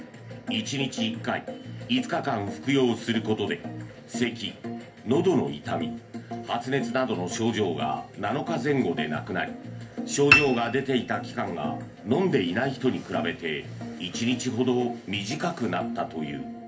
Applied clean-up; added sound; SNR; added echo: none; Piano; -2 dB; reverberation time 0.3 s.